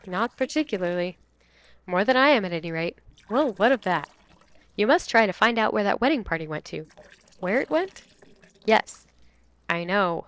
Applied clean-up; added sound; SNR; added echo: neural separator model SepFormer DNS4.